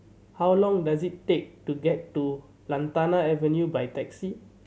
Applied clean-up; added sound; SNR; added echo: none; none; none; none.